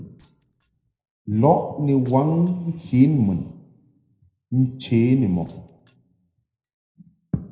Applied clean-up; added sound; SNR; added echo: neural separator model SepFormer DNS4.